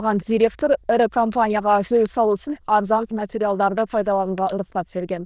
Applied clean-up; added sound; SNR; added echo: neural diffusion model UNIVERSE++.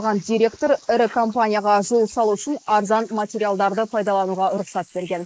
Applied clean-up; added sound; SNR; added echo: neural mask model Resemble Enhance denoiser.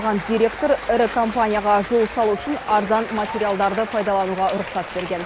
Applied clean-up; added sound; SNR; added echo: none; Applause / Cheering; 11 dB; none.